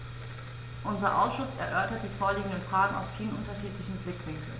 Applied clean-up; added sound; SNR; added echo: none; none; none; none.